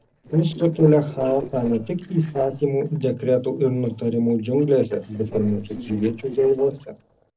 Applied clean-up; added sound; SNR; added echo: neural separator model SepFormer DNS4.